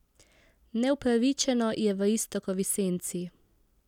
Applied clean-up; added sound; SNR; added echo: none; none; none; none.